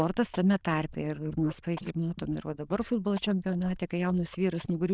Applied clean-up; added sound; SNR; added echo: neural diffusion model UNIVERSE++.